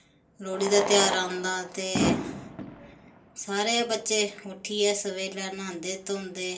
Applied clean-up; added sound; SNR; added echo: none; Fireworks; 6 dB; reverberation time 0.3 s.